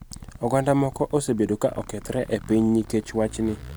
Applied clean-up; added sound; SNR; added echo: none; Zipper (clothing); 17 dB; none.